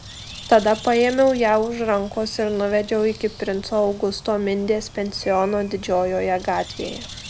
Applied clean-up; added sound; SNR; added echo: none; Bird; 17 dB; none.